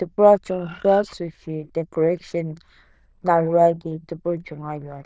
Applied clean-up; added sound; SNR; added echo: neural diffusion model UNIVERSE++.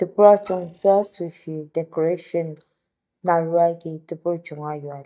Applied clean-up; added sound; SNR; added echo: neural mask model DeepFilterNet 3.